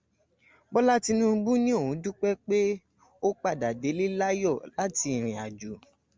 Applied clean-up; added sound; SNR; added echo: none; none; none; none.